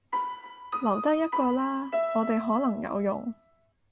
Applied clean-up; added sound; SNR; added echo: none; Piano; 5 dB; none.